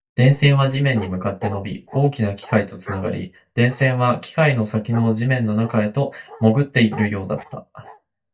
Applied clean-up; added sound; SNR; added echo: neural mask model DeepFilterNet 3.